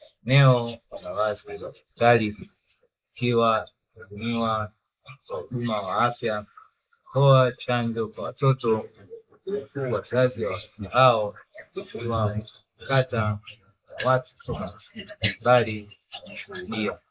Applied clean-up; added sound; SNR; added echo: neural mask model Resemble Enhance denoiser.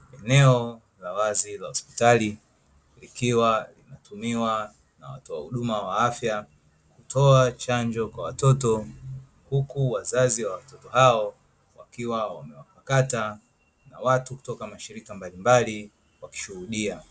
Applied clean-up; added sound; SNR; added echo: none; none; none; none.